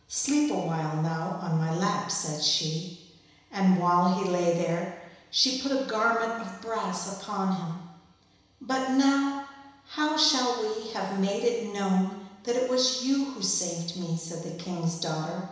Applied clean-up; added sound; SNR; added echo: none; none; none; reverberation time 1.0 s.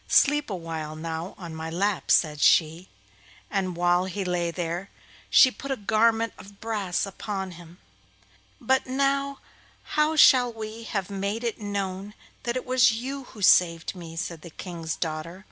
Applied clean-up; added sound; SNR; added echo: none; none; none; none.